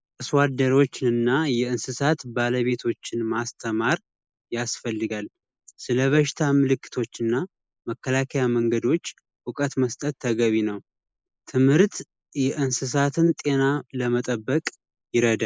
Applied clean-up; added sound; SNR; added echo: neural mask model Resemble Enhance denoiser.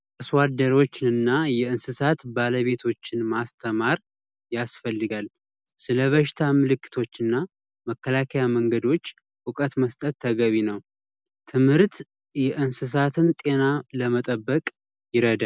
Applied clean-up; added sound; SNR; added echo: none; none; none; none.